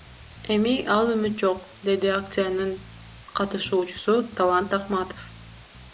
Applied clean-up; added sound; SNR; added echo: none; Bass guitar + Water; 20 dB; none.